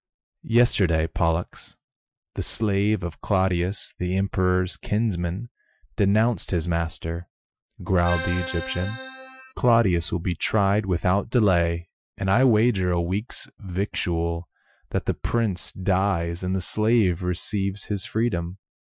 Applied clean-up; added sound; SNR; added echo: classical method Wiener filter.